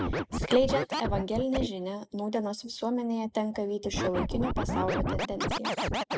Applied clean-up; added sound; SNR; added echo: neural mask model Resemble Enhance denoiser.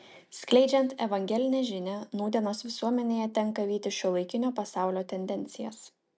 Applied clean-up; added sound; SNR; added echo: none; none; none; none.